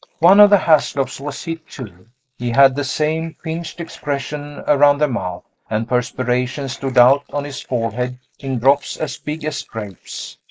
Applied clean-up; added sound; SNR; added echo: neural mask model Resemble Enhance denoiser.